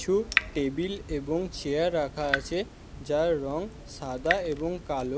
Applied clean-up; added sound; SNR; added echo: none; Drip / Water tap, faucet; 7 dB; none.